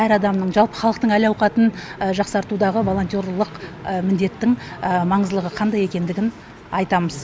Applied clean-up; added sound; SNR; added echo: none; none; none; none.